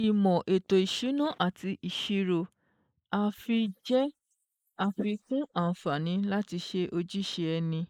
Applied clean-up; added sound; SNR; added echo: neural mask model Resemble Enhance denoiser.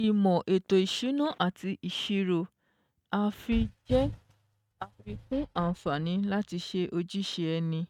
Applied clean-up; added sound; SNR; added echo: neural mask model RNNoise.